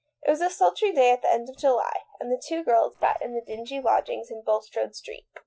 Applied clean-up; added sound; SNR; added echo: neural separator model SepFormer DNS4.